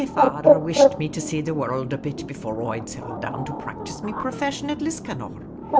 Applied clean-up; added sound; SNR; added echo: none; Bird; -5 dB; none.